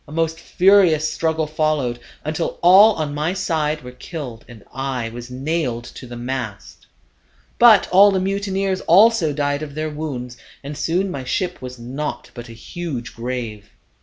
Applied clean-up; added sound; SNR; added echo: none; none; none; none.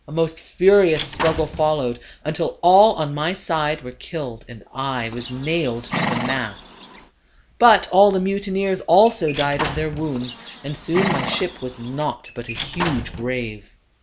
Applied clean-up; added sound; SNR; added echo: none; Squeak / Slam / Wood + Livestock, farm animals, working animals; 8 dB; none.